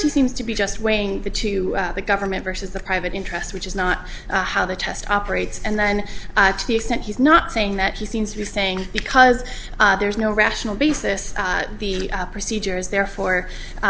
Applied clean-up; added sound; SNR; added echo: none; none; none; none.